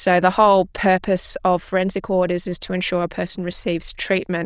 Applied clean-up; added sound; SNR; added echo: neural diffusion model UNIVERSE++.